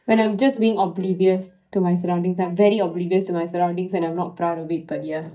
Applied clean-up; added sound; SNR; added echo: neural mask model DeepFilterNet 3.